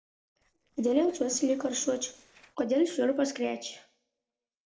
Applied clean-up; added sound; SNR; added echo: neural separator model SepFormer DNS4.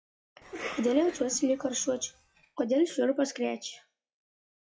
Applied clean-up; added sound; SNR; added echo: classical method WPE with log-MMSE.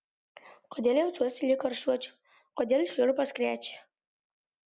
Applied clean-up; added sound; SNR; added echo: none; none; none; none.